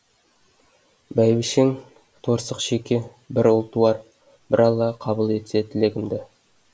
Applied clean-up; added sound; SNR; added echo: none; none; none; none.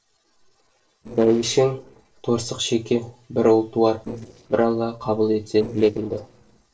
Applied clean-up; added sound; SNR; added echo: neural separator model SepFormer DNS4.